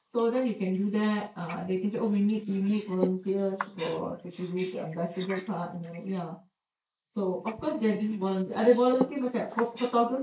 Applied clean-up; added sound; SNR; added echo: neural mask model Resemble Enhance denoiser.